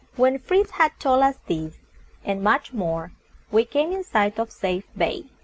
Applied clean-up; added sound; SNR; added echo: none; none; none; none.